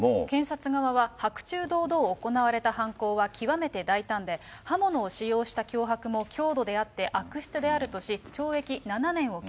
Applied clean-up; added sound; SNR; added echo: none; none; none; none.